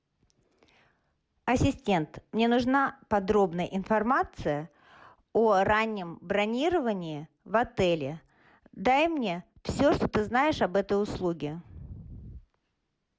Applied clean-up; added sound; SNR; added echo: none; none; none; none.